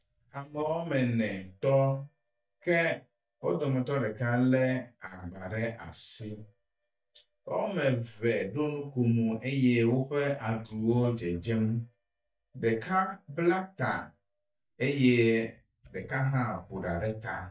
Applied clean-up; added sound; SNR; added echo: neural mask model DeepFilterNet 3.